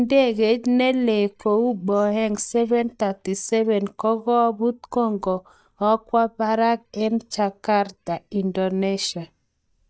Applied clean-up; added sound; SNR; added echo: neural mask model DeepFilterNet 3.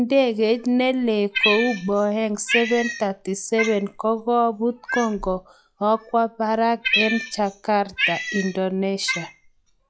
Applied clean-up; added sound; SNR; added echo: classical method log-MMSE.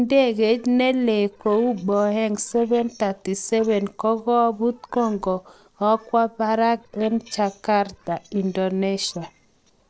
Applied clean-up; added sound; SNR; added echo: neural separator model SepFormer DNS4.